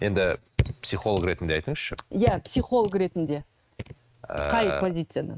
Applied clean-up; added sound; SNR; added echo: neural mask model RNNoise.